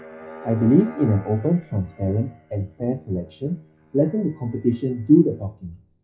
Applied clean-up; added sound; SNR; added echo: classical method WPE with log-MMSE.